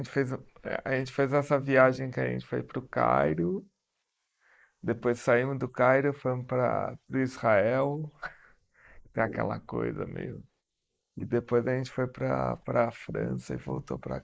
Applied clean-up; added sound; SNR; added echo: neural mask model Resemble Enhance denoiser.